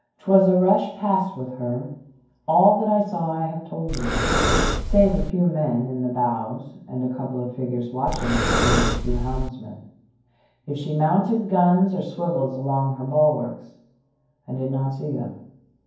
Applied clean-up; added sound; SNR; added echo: none; Breathing; -2 dB; reverberation time 0.9 s.